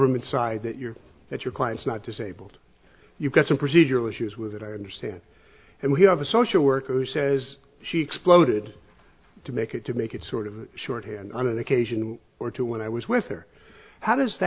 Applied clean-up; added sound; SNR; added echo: none; none; none; none.